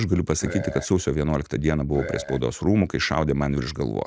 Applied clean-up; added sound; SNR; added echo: neural mask model RNNoise.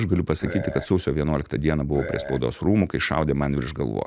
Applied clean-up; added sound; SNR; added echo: none; Burping, eructation; 9 dB; none.